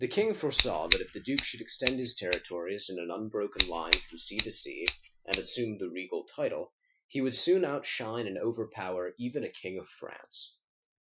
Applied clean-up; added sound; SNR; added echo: classical method Wiener filter.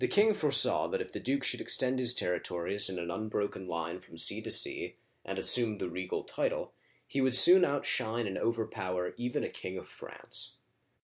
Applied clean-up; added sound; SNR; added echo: none; none; none; none.